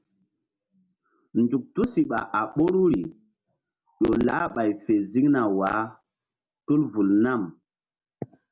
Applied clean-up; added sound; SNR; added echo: none; none; none; none.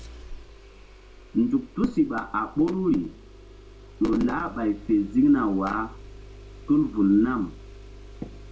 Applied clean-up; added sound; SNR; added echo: none; Engine starting; 18 dB; reverberation time 0.2 s.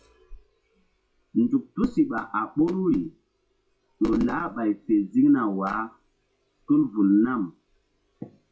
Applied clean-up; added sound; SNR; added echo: classical method WPE with log-MMSE.